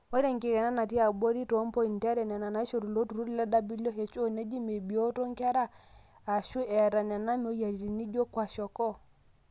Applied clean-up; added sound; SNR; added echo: none; none; none; none.